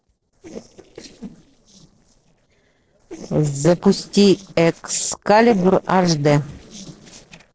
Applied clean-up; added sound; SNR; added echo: neural separator model SepFormer DNS4.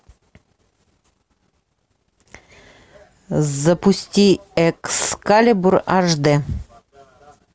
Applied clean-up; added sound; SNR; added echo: none; none; none; none.